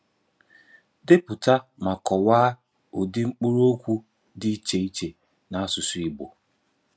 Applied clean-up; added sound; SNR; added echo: none; none; none; none.